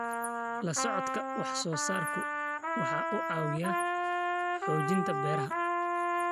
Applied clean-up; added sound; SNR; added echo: none; Trumpet; -4 dB; none.